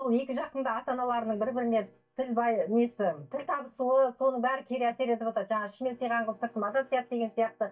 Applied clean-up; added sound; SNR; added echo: neural mask model DeepFilterNet 3.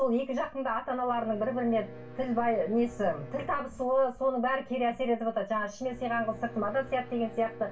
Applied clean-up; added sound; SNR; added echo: none; Bowed string instrument; 18 dB; reverberation time 0.2 s.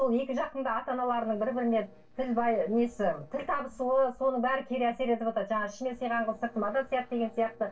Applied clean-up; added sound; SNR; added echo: neural separator model SepFormer DNS4.